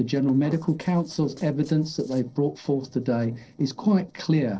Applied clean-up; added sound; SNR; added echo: neural separator model SepFormer DNS4.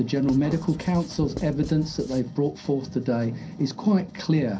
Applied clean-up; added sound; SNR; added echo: none; Writing; 13 dB; reverberation time 0.3 s.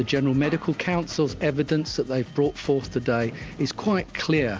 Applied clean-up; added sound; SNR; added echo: none; none; none; none.